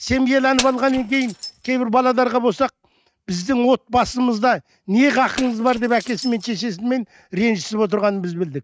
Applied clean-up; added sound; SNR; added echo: neural mask model RNNoise.